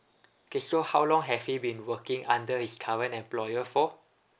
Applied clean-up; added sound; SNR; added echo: none; none; none; none.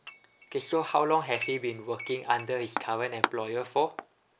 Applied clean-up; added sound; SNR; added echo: none; Chink, clink; 8 dB; none.